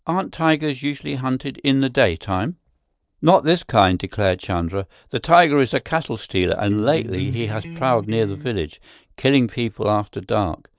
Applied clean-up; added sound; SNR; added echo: neural separator model SepFormer DNS4.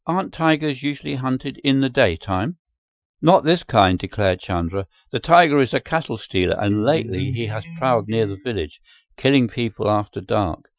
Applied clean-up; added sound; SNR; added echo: classical method Wiener filter.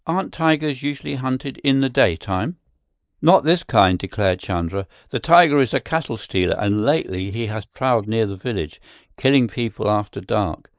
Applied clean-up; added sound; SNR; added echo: neural mask model Resemble Enhance denoiser.